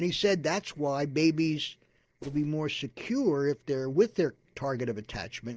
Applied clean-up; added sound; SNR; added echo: neural separator model SepFormer DNS4.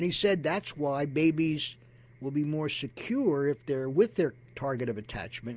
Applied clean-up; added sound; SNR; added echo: none; none; none; none.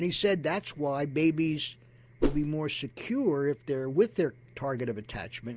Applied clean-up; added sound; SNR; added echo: none; Whoosh, swoosh, swish; -1 dB; none.